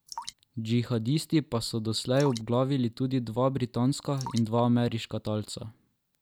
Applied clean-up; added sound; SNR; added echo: none; Drip; 20 dB; none.